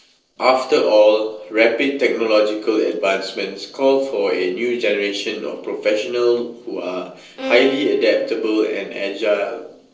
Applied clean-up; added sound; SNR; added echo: neural separator model SepFormer DNS4.